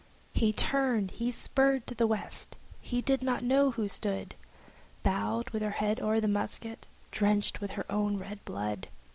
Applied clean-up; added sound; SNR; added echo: none; none; none; none.